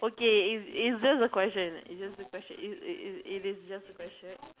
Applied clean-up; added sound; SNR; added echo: none; none; none; none.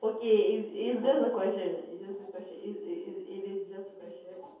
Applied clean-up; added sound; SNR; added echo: none; none; none; reverberation time 0.7 s.